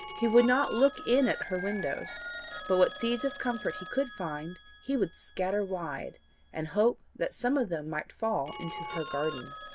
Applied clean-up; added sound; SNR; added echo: none; Telephone; 13 dB; none.